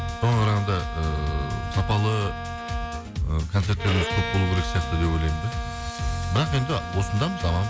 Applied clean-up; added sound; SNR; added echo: none; Bowed string instrument; 9 dB; none.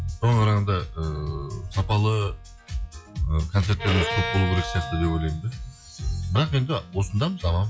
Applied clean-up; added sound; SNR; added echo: classical method log-MMSE.